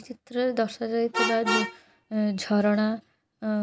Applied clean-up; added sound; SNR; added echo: none; Vehicle horn, car horn, honking; 7 dB; none.